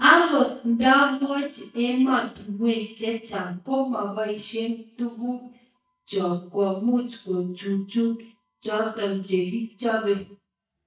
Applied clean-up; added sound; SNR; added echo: neural mask model DeepFilterNet 3.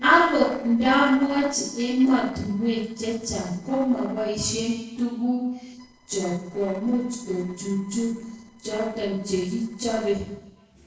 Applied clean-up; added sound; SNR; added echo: neural separator model SepFormer DNS4.